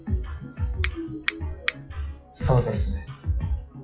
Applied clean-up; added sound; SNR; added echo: classical method WPE with log-MMSE.